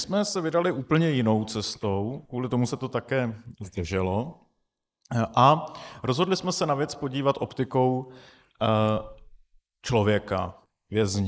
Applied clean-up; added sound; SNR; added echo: neural mask model Resemble Enhance denoiser.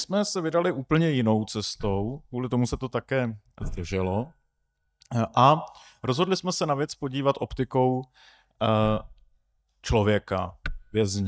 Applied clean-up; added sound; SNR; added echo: neural mask model DeepFilterNet 3.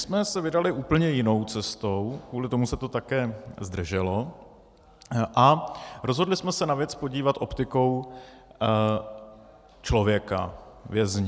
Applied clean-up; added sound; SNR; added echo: none; none; none; none.